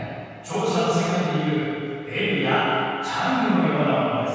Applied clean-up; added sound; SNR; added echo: none; none; none; reverberation time 2.2 s.